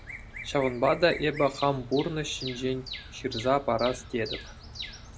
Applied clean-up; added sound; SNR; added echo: none; Bird vocalization, bird call, bird song; 12 dB; none.